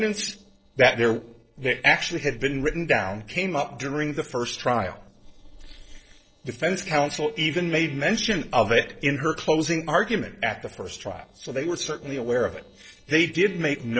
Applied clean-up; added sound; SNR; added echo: neural separator model SepFormer DNS4.